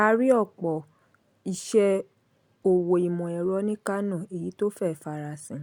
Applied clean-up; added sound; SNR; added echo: none; none; none; none.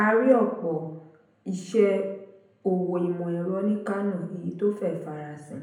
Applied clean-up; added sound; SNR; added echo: none; none; none; reverberation time 0.7 s.